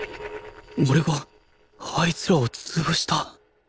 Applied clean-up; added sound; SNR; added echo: neural separator model SepFormer DNS4.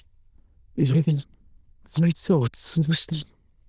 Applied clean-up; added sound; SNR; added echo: neural diffusion model UNIVERSE++.